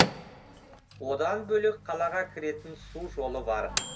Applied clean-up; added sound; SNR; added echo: none; Microwave oven / Bell; 3 dB; reverberation time 0.1 s.